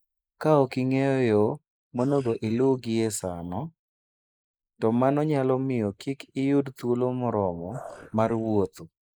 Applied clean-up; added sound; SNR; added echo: neural mask model Resemble Enhance denoiser.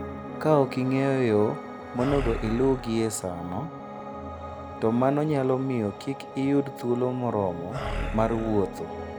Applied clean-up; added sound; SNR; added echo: none; Animal + Piano; 9 dB; none.